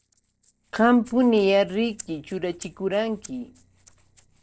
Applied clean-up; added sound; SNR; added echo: neural separator model SepFormer DNS4.